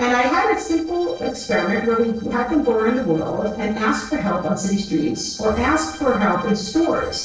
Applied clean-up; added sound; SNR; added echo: neural separator model SepFormer DNS4.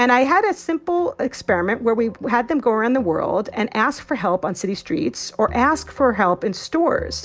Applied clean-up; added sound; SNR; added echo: none; none; none; none.